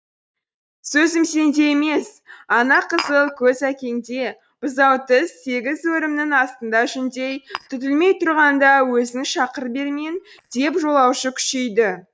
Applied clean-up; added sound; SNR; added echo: neural mask model DeepFilterNet 3.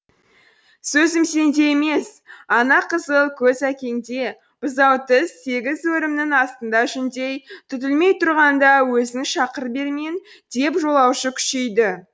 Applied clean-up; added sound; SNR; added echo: none; none; none; none.